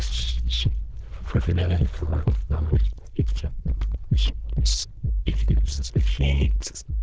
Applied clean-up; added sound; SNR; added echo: neural diffusion model UNIVERSE++.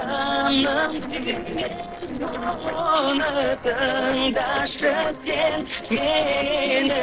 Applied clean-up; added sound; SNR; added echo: neural separator model SepFormer DNS4.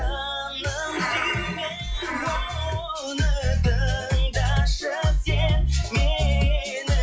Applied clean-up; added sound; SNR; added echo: classical method log-MMSE.